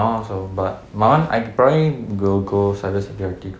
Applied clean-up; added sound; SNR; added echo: none; none; none; none.